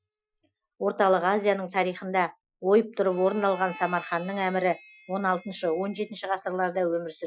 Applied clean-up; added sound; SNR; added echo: classical method Wiener filter.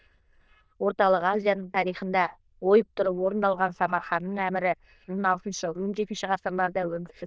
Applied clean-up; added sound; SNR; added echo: neural diffusion model UNIVERSE++.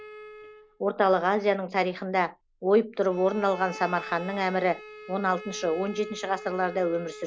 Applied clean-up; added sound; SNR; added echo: none; Bowed string instrument; 17 dB; none.